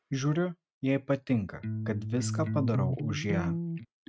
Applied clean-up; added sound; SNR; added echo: neural mask model RNNoise.